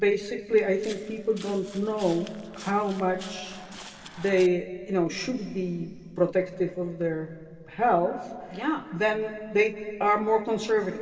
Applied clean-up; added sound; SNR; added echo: none; Walk, footsteps; 18 dB; reverberation time 2.5 s.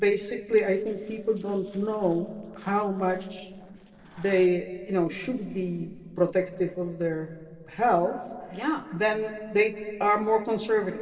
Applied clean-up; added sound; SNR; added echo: neural separator model SepFormer DNS4.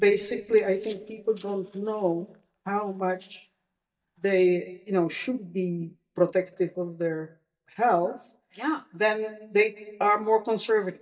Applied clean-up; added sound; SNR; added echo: neural mask model DeepFilterNet 3.